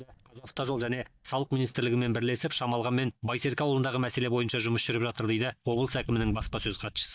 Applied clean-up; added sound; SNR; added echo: neural mask model DeepFilterNet 3.